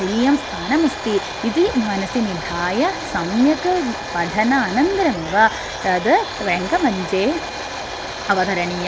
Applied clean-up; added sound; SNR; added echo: none; Domestic sounds, home sounds; 9 dB; none.